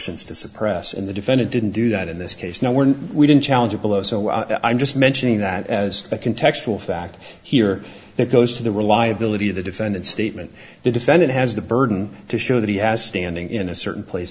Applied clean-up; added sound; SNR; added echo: none; none; none; none.